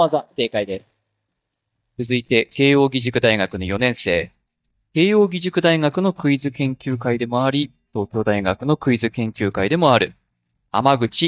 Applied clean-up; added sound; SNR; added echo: neural mask model DeepFilterNet 3.